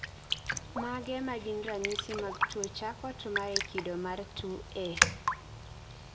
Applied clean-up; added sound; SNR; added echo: none; Raindrop; -2 dB; reverberation time 2.2 s.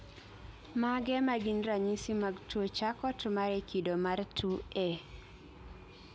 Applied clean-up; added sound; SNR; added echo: none; none; none; none.